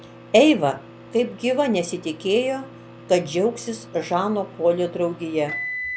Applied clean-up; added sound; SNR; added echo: none; Microwave oven; 15 dB; none.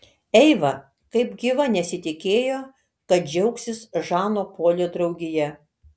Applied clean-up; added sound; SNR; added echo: none; none; none; none.